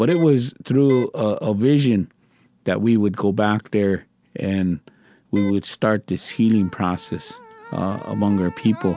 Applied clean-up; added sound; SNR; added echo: none; Wind instrument, woodwind instrument; 18 dB; none.